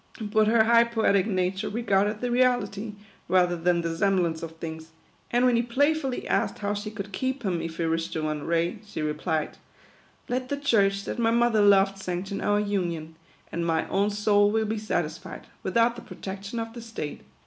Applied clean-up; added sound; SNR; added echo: none; none; none; none.